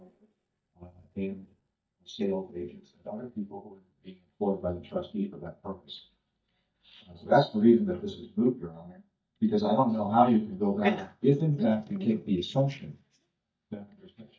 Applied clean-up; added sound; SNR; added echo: neural mask model DeepFilterNet 3.